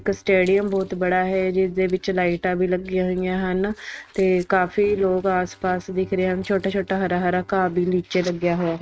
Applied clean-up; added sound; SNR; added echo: neural mask model RNNoise.